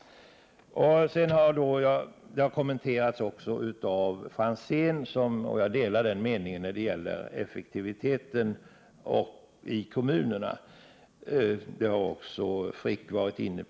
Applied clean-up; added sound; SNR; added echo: none; none; none; none.